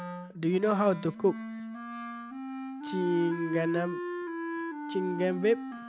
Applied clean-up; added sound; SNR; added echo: none; Wind instrument, woodwind instrument; 6 dB; none.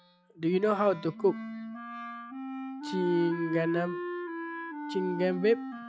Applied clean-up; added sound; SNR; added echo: classical method log-MMSE.